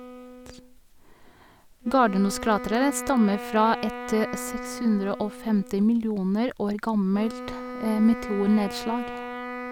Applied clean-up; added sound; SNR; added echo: none; Wind instrument, woodwind instrument; 11 dB; none.